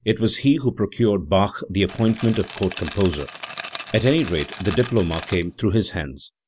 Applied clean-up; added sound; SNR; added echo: none; Rattle; 14 dB; none.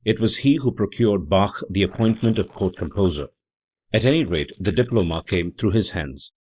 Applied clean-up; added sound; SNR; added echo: neural mask model Resemble Enhance denoiser.